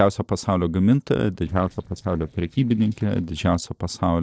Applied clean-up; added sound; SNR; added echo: neural separator model SepFormer DNS4.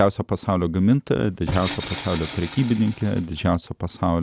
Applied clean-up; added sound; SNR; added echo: none; Tools; 10 dB; none.